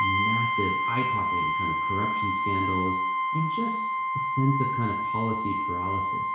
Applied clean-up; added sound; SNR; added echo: none; Brass instrument; -4 dB; reverberation time 0.7 s.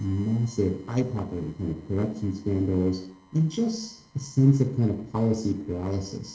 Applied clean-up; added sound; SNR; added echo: neural separator model SepFormer DNS4.